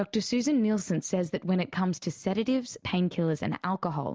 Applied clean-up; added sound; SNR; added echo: none; none; none; none.